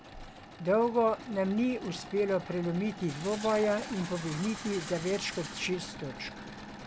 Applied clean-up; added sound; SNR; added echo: none; Fill (with liquid) + Engine / Mechanisms; 12 dB; none.